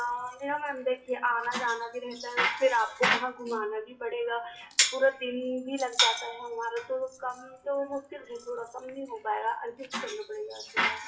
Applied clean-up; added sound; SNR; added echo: classical method WPE with log-MMSE.